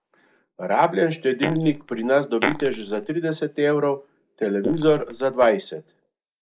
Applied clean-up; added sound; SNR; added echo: neural mask model Resemble Enhance denoiser.